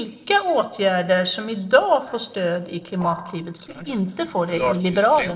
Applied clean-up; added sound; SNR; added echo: neural separator model SepFormer DNS4.